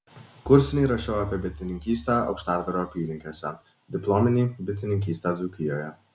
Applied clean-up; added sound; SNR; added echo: none; Bowed string instrument; 15 dB; none.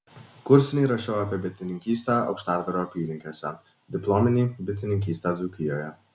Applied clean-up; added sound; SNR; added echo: none; none; none; none.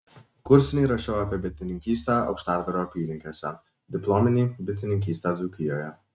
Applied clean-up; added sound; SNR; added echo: neural mask model RNNoise.